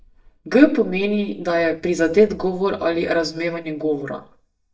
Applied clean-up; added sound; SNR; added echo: neural mask model DeepFilterNet 3.